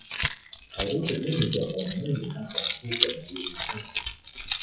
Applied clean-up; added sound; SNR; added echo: classical method WPE with log-MMSE.